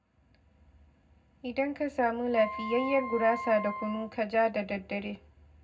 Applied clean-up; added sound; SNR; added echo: none; Wind instrument, woodwind instrument; 8 dB; reverberation time 0.3 s.